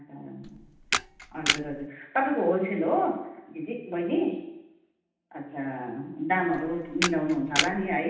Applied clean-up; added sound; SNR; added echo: none; Camera; 2 dB; reverberation time 0.9 s.